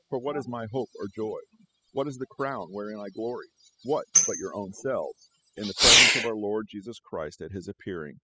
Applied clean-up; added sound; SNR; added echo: classical method spectral subtraction.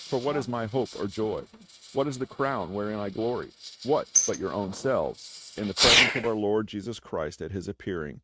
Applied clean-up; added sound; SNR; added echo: neural mask model RNNoise.